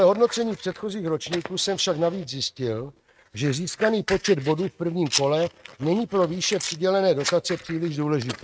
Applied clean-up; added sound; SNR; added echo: neural mask model RNNoise.